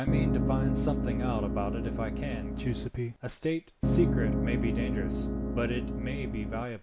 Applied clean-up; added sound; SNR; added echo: none; Piano; -4 dB; none.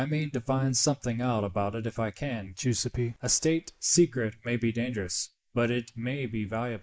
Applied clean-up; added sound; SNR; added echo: neural mask model Resemble Enhance denoiser.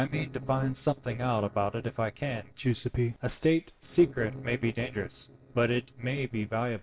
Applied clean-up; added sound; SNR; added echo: neural separator model SepFormer DNS4.